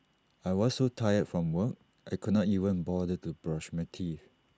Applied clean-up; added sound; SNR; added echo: none; none; none; none.